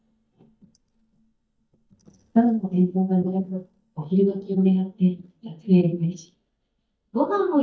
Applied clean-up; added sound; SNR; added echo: neural mask model DeepFilterNet 3.